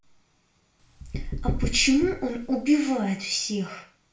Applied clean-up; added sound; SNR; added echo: none; Knock / Wood; 6 dB; reverberation time 0.4 s.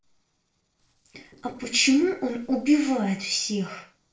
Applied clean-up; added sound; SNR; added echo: neural separator model SepFormer DNS4.